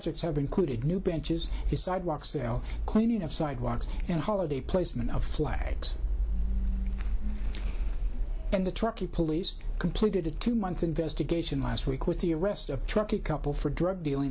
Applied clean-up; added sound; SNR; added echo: none; none; none; none.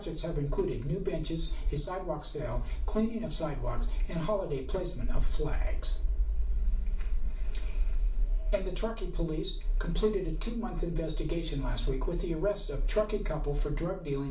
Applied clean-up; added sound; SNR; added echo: none; none; none; reverberation time 0.4 s.